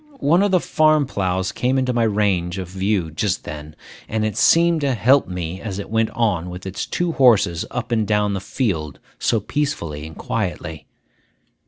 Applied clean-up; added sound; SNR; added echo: none; none; none; none.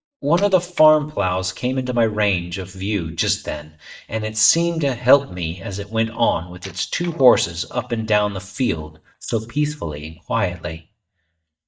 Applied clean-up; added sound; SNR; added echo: neural mask model DeepFilterNet 3.